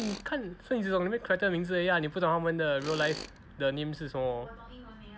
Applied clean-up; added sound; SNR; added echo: none; Tools; 18 dB; none.